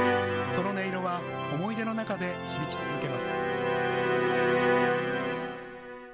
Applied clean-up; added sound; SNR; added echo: none; Bowed string instrument; -2 dB; none.